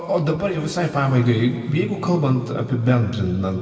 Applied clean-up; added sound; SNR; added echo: none; Bass guitar; 15 dB; reverberation time 2.1 s.